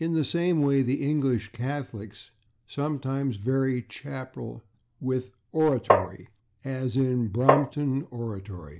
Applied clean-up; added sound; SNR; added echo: none; Tap; -4 dB; none.